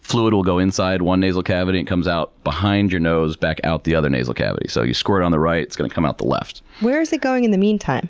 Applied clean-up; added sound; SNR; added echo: none; none; none; none.